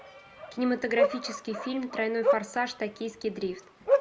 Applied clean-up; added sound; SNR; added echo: none; Bark; -1 dB; none.